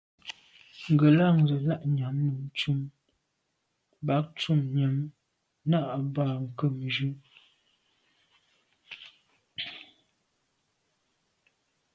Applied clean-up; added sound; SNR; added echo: none; none; none; none.